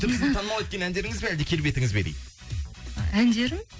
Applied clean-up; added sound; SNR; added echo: none; none; none; none.